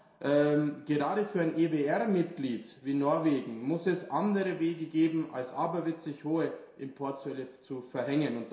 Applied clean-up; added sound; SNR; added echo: none; none; none; reverberation time 0.7 s.